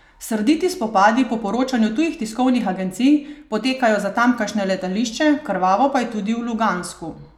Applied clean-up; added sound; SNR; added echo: none; none; none; none.